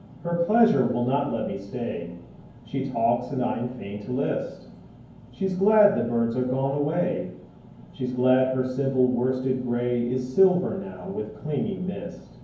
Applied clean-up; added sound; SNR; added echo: none; none; none; reverberation time 0.9 s.